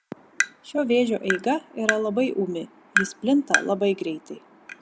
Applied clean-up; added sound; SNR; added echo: none; Tap; 5 dB; none.